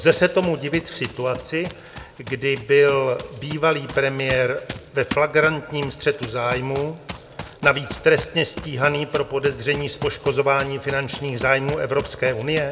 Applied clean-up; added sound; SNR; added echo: none; Run; 14 dB; reverberation time 2.0 s.